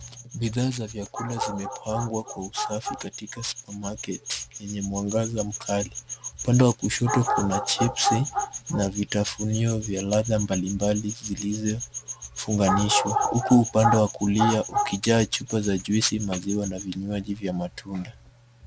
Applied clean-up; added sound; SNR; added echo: none; none; none; none.